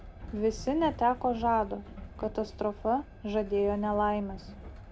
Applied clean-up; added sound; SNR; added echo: none; Train; 13 dB; none.